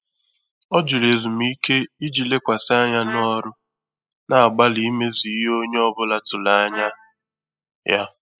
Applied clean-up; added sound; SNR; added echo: classical method spectral subtraction.